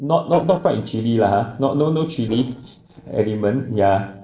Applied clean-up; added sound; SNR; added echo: neural separator model SepFormer DNS4.